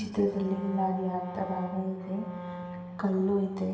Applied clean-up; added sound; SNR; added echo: none; Wind instrument, woodwind instrument; 10 dB; reverberation time 1.4 s.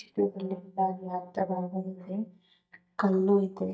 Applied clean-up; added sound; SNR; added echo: neural mask model DeepFilterNet 3.